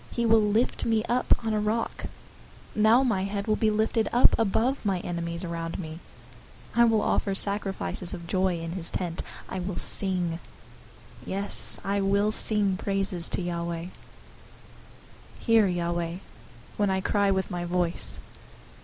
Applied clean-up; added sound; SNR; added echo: none; none; none; none.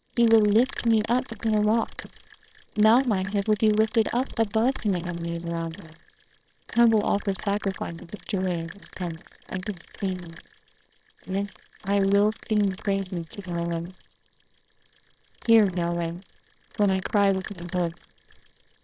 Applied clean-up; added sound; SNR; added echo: neural separator model SepFormer WHAMR!.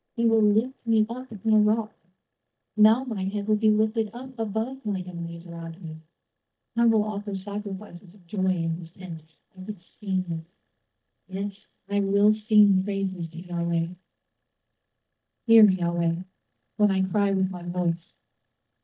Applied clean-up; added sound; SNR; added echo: neural mask model DeepFilterNet 3.